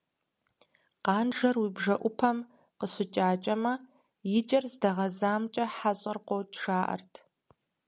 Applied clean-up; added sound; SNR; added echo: none; none; none; none.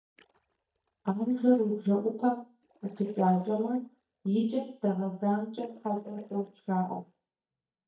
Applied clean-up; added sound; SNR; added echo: neural mask model DeepFilterNet 3.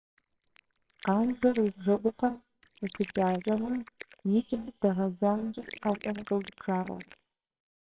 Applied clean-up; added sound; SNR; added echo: neural separator model SepFormer WHAMR!.